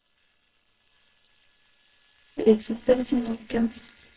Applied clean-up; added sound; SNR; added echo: neural separator model SepFormer WHAMR!.